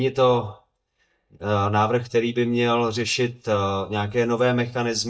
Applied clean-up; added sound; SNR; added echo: neural mask model DeepFilterNet 3.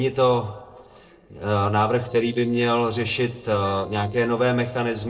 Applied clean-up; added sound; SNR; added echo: neural separator model SepFormer DNS4.